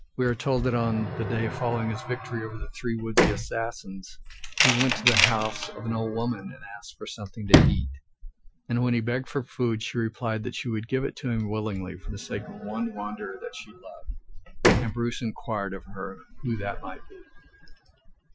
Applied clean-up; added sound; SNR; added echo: classical method Wiener filter.